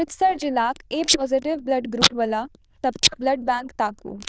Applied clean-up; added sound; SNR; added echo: neural diffusion model UNIVERSE++.